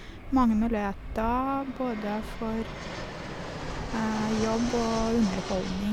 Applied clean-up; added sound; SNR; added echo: none; Fixed-wing aircraft, airplane; 7 dB; none.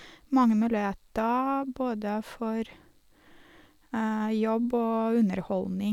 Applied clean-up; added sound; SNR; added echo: none; none; none; none.